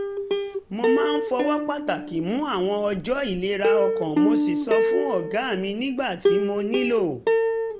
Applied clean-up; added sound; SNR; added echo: none; Plucked string instrument; -1 dB; none.